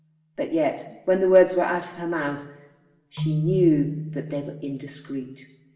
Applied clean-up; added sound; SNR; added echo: none; Keyboard (musical); 9 dB; reverberation time 1.0 s.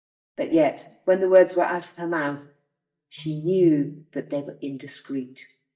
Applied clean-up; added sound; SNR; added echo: neural mask model DeepFilterNet 3.